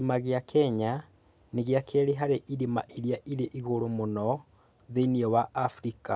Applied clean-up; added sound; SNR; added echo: none; none; none; none.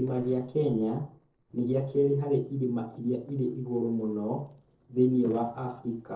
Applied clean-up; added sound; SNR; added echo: neural separator model SepFormer DNS4.